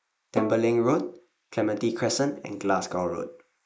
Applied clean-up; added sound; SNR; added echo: neural mask model Resemble Enhance denoiser.